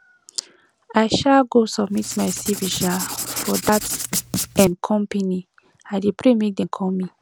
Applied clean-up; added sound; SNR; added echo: none; Writing; 6 dB; none.